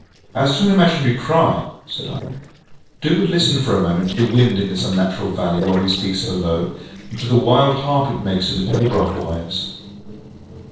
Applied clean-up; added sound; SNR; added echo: neural separator model SepFormer DNS4.